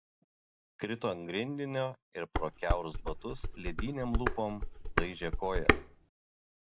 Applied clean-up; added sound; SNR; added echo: none; Dishes, pots, and pans; -4 dB; none.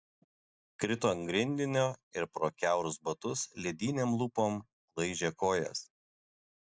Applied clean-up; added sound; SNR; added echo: none; none; none; none.